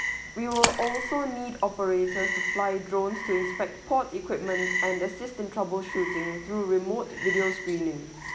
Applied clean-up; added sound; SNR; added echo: none; Frog + Splash, splatter; 4 dB; none.